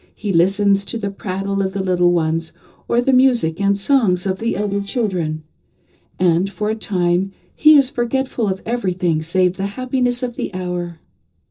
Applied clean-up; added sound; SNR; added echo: neural separator model SepFormer DNS4.